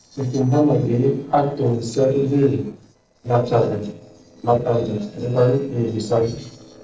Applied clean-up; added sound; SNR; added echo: neural separator model SepFormer DNS4.